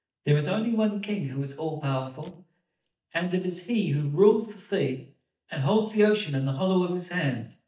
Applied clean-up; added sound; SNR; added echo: neural mask model DeepFilterNet 3.